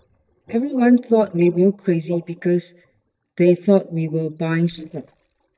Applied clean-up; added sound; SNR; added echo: neural mask model DeepFilterNet 3.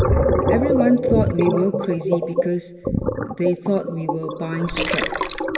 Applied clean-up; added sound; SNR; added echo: none; Gurgling; -1 dB; reverberation time 1.8 s.